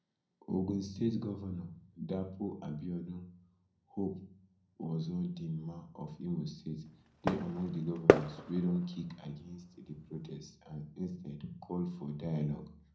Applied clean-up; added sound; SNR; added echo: none; Fireworks; -5 dB; reverberation time 0.6 s.